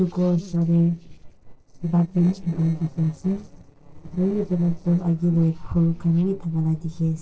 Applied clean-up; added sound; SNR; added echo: neural separator model SepFormer DNS4.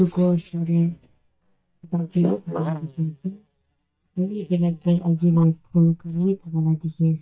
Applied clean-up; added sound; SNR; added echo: neural mask model DeepFilterNet 3.